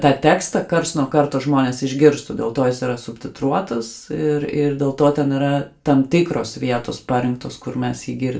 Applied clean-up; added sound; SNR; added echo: none; none; none; reverberation time 0.3 s.